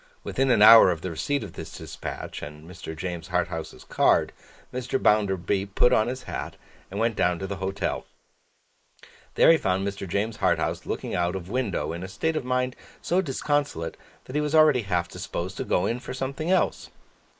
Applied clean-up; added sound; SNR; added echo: neural mask model Resemble Enhance denoiser.